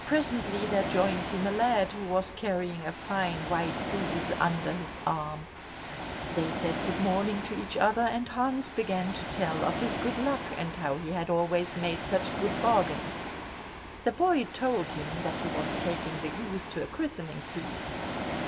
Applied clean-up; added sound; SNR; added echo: none; Ocean; 5 dB; reverberation time 1.9 s.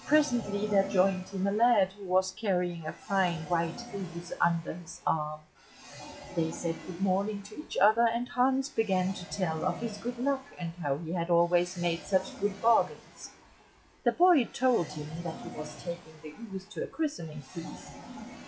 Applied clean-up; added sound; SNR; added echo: classical method WPE with log-MMSE.